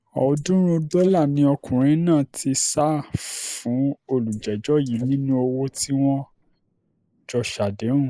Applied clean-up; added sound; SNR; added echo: neural mask model Resemble Enhance denoiser.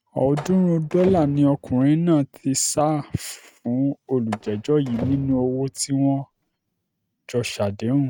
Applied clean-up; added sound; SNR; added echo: neural mask model RNNoise.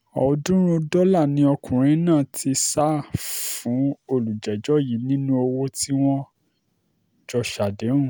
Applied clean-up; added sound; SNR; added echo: none; none; none; none.